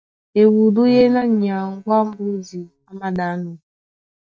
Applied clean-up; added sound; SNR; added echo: neural mask model DeepFilterNet 3.